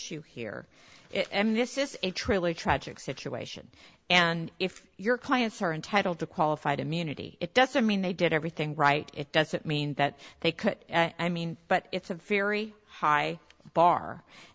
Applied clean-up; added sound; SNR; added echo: none; none; none; none.